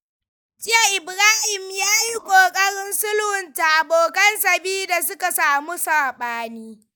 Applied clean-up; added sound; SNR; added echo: neural mask model DeepFilterNet 3.